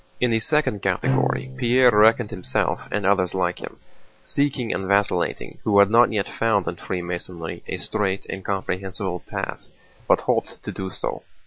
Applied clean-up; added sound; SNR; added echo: none; Bowed string instrument; 8 dB; none.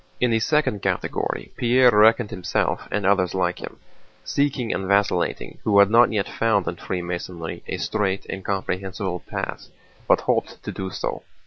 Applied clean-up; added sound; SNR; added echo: none; none; none; none.